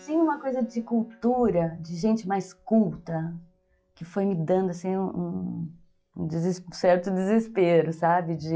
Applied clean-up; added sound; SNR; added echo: classical method log-MMSE.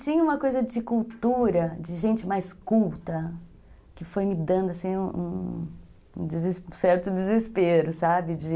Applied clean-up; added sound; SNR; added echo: none; none; none; none.